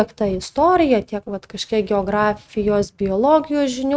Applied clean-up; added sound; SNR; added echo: neural mask model RNNoise.